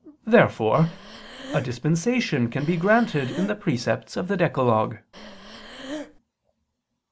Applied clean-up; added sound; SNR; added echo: none; Breathing; 14 dB; none.